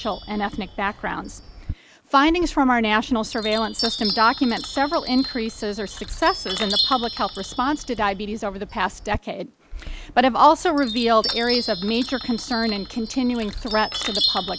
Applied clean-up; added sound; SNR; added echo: none; Chime; 8 dB; none.